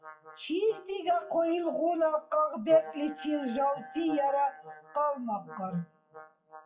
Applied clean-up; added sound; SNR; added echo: classical method WPE with log-MMSE.